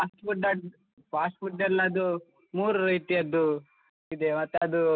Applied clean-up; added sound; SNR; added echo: none; none; none; none.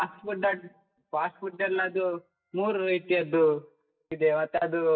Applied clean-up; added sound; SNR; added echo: neural mask model DeepFilterNet 3.